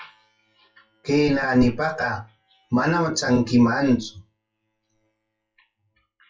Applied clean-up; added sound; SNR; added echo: classical method WPE with log-MMSE.